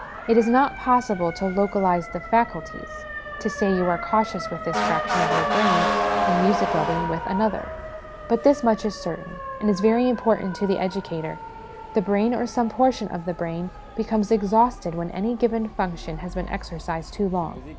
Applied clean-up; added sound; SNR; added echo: none; Motor vehicle (road) / Siren; 6 dB; none.